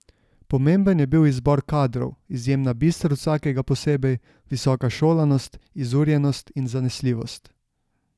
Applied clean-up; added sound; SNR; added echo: none; none; none; none.